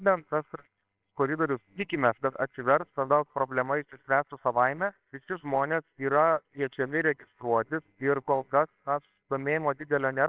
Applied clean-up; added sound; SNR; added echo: neural separator model SepFormer WHAMR!.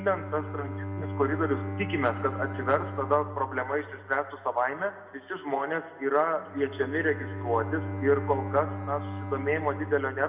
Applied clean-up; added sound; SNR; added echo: none; Bowed string instrument; 7 dB; reverberation time 1.2 s.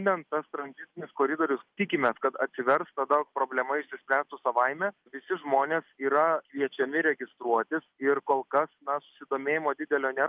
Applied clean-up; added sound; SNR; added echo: none; none; none; none.